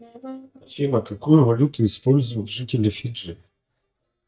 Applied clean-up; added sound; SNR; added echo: neural mask model DeepFilterNet 3.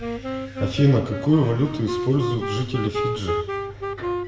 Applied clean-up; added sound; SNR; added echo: none; Wind instrument, woodwind instrument; 5 dB; reverberation time 0.7 s.